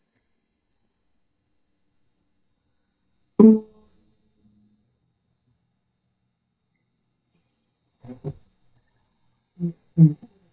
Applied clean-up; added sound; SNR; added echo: neural mask model DeepFilterNet 3.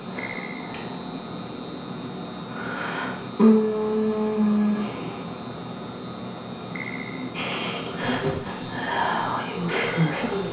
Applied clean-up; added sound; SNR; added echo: none; Keyboard (musical); 11 dB; reverberation time 0.6 s.